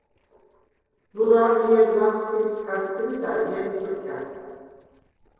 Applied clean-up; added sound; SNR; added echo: neural separator model SepFormer DNS4.